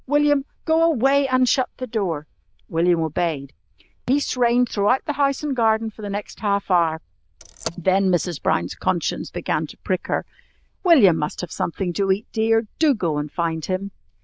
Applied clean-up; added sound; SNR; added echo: neural diffusion model UNIVERSE++.